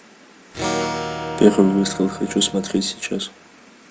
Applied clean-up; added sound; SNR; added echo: none; Acoustic guitar / Strum; 7 dB; none.